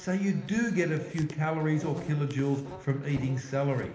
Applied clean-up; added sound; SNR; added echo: none; Insect; 16 dB; reverberation time 1.0 s.